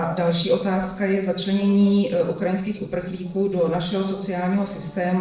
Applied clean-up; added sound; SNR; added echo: neural separator model SepFormer DNS4.